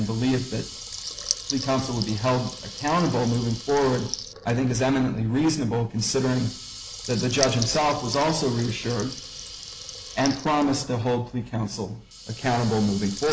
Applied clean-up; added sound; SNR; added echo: none; Water tap, faucet / Liquid; 12 dB; none.